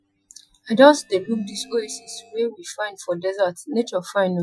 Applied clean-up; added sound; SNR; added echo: classical method Wiener filter.